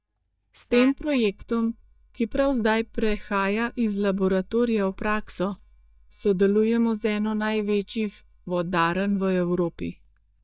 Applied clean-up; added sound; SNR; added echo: neural mask model DeepFilterNet 3.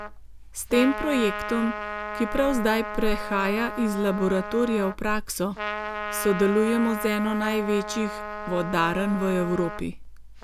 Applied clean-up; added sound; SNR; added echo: none; Trumpet; 8 dB; none.